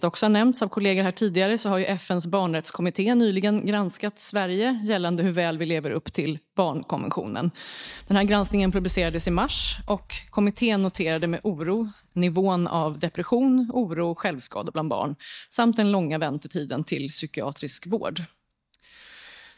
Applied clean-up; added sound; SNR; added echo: neural mask model DeepFilterNet 3.